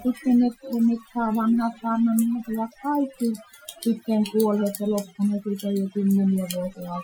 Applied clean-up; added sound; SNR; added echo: classical method Wiener filter.